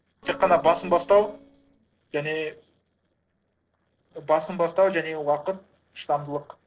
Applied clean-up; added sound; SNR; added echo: neural separator model SepFormer DNS4.